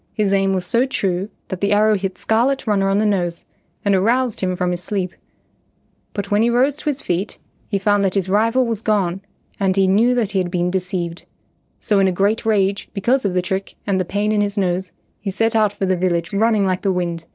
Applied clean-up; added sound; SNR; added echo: neural separator model SepFormer DNS4.